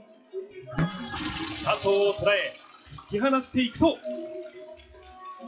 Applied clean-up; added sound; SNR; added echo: classical method WPE with log-MMSE.